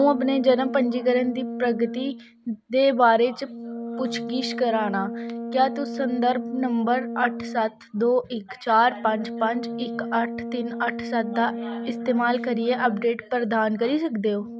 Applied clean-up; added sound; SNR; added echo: none; Brass instrument; 9 dB; none.